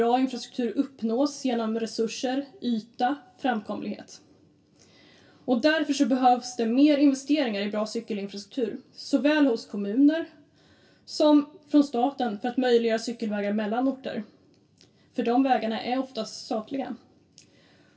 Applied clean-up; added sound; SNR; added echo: none; none; none; reverberation time 0.2 s.